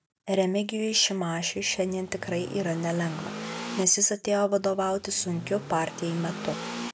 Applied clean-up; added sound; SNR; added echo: none; Accelerating, revving, vroom / Car; 11 dB; none.